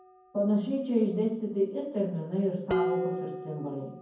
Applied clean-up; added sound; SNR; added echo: none; Dishes, pots, and pans; 6 dB; reverberation time 0.9 s.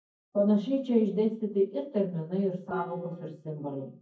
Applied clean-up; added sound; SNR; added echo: neural mask model DeepFilterNet 3.